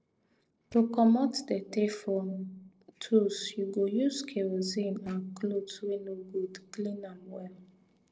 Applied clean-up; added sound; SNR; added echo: neural separator model SepFormer DNS4.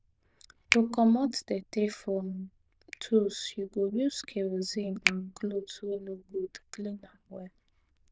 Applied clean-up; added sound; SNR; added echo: neural diffusion model UNIVERSE++.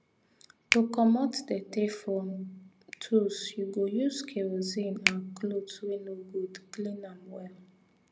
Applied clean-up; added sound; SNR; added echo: none; Finger snapping; 6 dB; none.